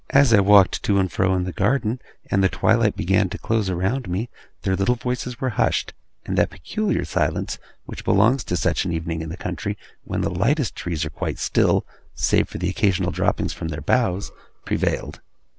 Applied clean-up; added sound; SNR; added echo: none; none; none; none.